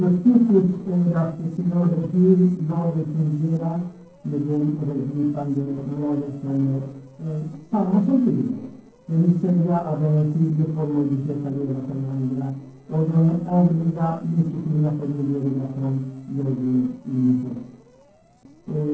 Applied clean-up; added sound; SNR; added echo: neural separator model SepFormer DNS4.